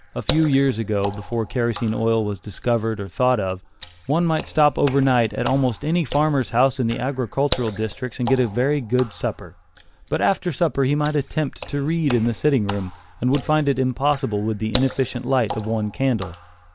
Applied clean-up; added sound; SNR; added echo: none; Water / Splash, splatter; 14 dB; none.